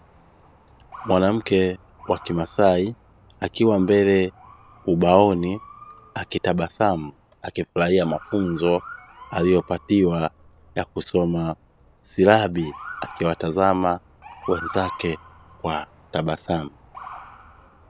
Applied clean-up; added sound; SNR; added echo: none; Motor vehicle (road) / Siren; 20 dB; none.